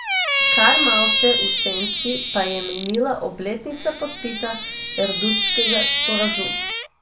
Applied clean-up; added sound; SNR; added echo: none; Squeak; -3 dB; none.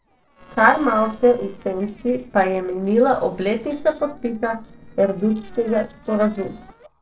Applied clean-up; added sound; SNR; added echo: neural separator model SepFormer DNS4.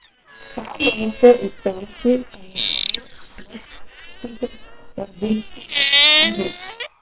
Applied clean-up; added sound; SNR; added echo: neural separator model SepFormer WHAM!.